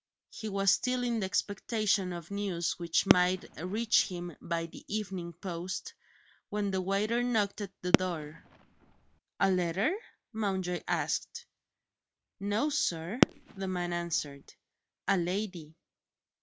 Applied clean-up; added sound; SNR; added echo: none; Fireworks; 0 dB; none.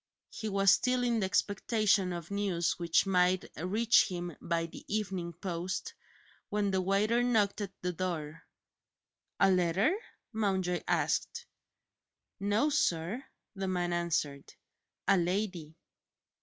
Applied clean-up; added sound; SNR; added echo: none; none; none; none.